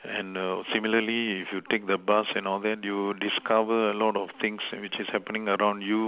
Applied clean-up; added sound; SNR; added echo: none; none; none; none.